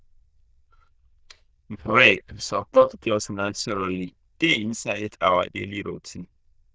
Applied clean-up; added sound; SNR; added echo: neural diffusion model UNIVERSE++.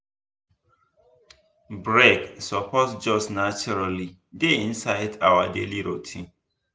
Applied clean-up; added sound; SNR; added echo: none; none; none; none.